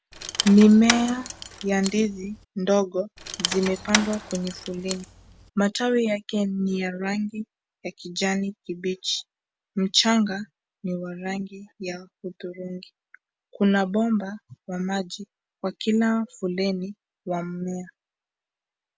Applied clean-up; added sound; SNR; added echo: none; Rattle / Keys jangling; 6 dB; none.